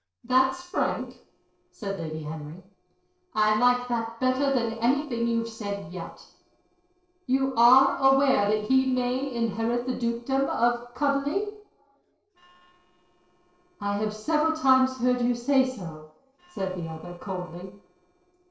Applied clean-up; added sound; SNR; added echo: neural separator model SepFormer DNS4.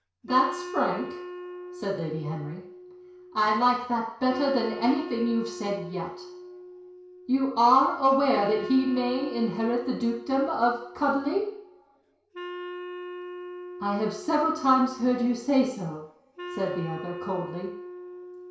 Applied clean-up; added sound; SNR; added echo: none; Wind instrument, woodwind instrument; 13 dB; reverberation time 0.6 s.